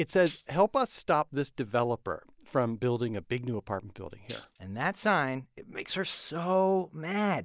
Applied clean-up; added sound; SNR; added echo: neural mask model DeepFilterNet 3.